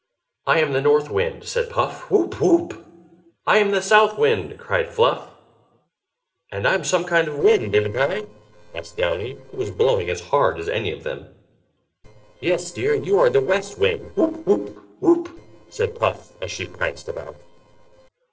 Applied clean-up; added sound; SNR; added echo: neural separator model SepFormer DNS4.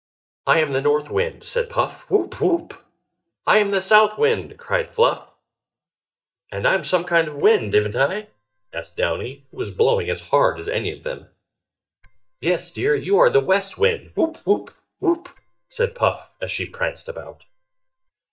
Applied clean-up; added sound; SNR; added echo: neural mask model DeepFilterNet 3.